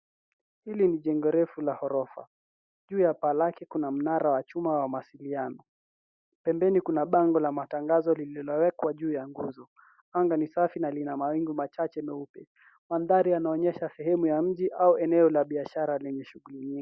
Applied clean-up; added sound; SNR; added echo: none; none; none; none.